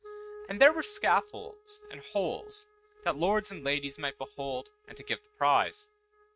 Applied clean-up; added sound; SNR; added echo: neural mask model RNNoise.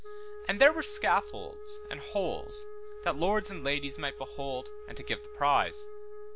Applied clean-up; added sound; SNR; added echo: none; Wind instrument, woodwind instrument; 14 dB; none.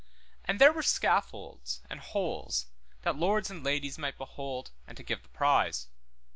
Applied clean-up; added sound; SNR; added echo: none; none; none; none.